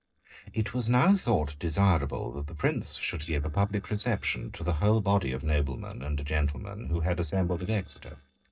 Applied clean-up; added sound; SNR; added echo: neural separator model SepFormer DNS4.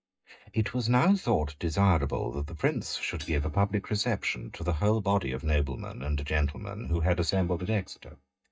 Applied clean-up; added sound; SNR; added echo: neural mask model DeepFilterNet 3.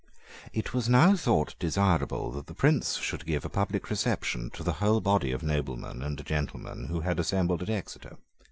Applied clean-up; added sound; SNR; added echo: none; none; none; none.